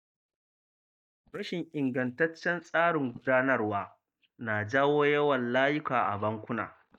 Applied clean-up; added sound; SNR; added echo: neural mask model DeepFilterNet 3.